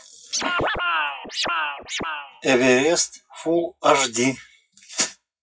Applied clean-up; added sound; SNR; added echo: classical method WPE with log-MMSE.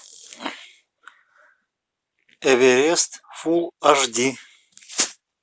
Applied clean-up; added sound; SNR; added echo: none; none; none; none.